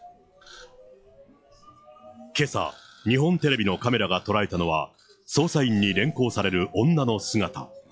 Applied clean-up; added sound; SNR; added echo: classical method log-MMSE.